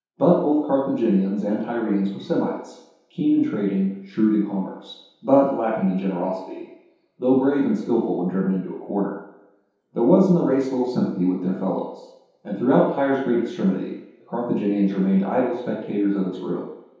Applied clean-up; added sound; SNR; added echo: none; none; none; reverberation time 0.8 s.